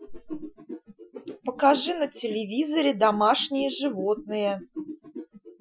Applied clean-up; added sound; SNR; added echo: classical method Wiener filter.